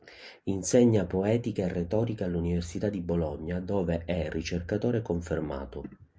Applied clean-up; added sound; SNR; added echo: none; none; none; none.